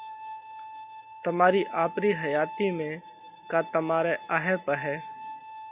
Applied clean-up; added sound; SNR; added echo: none; Bowed string instrument; 13 dB; none.